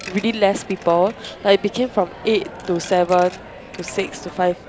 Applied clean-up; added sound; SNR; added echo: none; Coin (dropping); 16 dB; none.